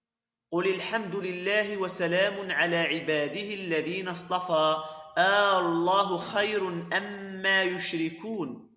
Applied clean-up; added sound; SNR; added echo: none; none; none; none.